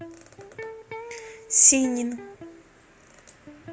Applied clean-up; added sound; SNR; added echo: none; Electric guitar; 17 dB; none.